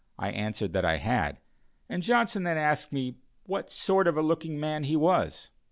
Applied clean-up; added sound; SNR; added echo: none; none; none; none.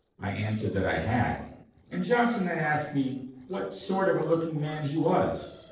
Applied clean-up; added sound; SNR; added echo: neural separator model SepFormer DNS4.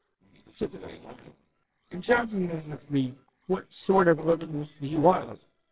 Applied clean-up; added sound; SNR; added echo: neural separator model SepFormer WHAMR!.